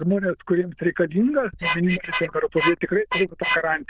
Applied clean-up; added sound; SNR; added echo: neural diffusion model UNIVERSE++.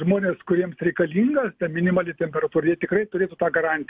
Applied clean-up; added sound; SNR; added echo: none; none; none; none.